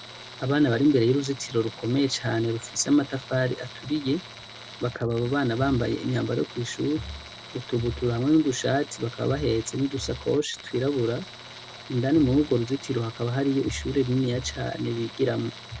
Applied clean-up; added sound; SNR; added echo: none; Tools; 17 dB; none.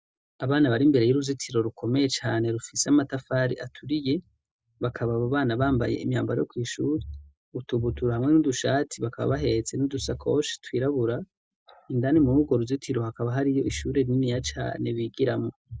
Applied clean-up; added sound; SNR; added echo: none; none; none; none.